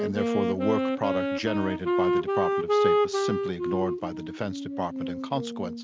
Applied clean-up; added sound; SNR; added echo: none; Wind instrument, woodwind instrument; -4 dB; none.